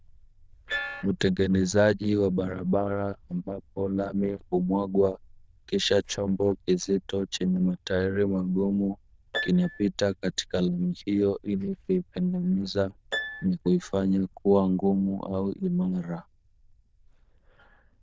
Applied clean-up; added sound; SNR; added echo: neural diffusion model UNIVERSE++.